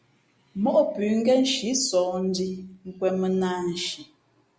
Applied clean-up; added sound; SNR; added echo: none; none; none; none.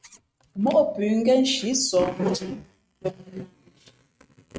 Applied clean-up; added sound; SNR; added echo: neural mask model RNNoise.